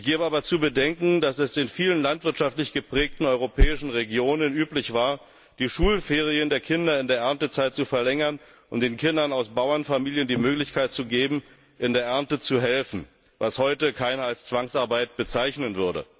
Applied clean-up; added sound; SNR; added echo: none; none; none; none.